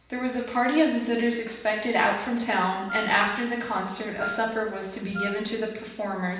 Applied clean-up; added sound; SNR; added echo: none; Wind instrument, woodwind instrument; 10 dB; reverberation time 0.9 s.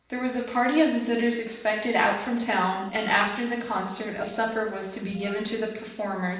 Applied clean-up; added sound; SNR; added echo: neural separator model SepFormer DNS4.